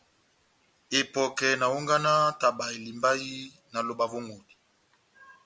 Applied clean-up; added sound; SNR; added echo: none; none; none; none.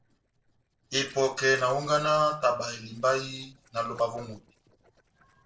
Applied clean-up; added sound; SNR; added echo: neural separator model SepFormer DNS4.